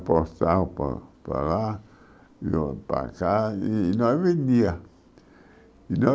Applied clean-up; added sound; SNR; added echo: none; none; none; none.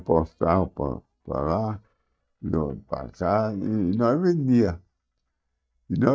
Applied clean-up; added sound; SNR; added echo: neural mask model DeepFilterNet 3.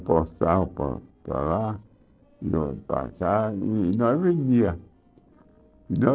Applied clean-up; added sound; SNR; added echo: neural separator model SepFormer DNS4.